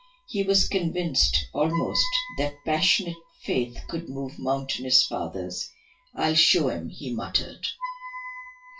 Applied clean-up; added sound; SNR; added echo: classical method WPE with log-MMSE.